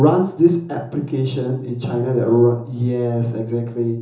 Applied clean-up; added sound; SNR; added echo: none; none; none; reverberation time 0.6 s.